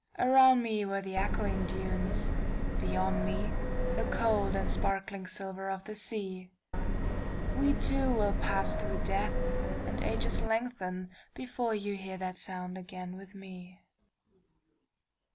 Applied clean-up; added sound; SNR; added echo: none; Subway, metro, underground; -4 dB; none.